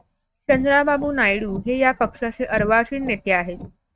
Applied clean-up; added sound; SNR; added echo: neural mask model RNNoise.